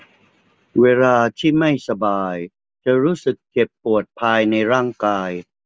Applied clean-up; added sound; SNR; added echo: none; none; none; none.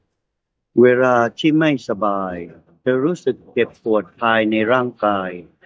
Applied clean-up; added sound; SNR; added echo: neural mask model DeepFilterNet 3.